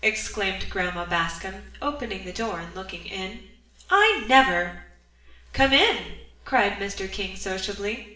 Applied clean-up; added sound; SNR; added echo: none; none; none; reverberation time 0.7 s.